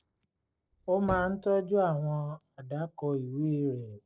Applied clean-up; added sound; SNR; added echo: neural separator model SepFormer DNS4.